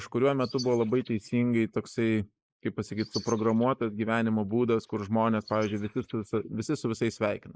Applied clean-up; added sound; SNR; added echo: neural mask model Resemble Enhance denoiser.